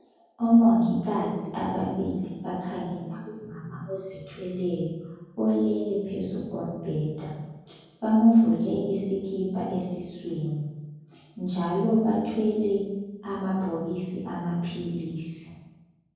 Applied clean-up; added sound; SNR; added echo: none; none; none; reverberation time 1.3 s.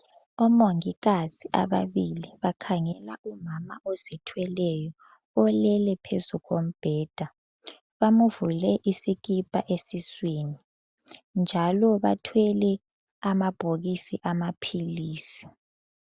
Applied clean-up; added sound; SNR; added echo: none; none; none; none.